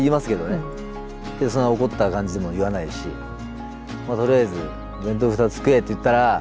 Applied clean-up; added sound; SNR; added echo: none; none; none; none.